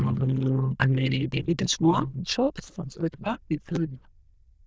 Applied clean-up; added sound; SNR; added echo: neural diffusion model UNIVERSE++.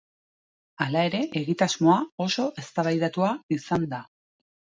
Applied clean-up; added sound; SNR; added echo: none; none; none; none.